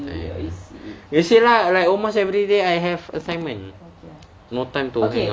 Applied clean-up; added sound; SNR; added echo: none; none; none; none.